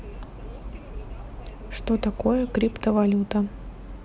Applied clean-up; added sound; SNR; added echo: none; none; none; none.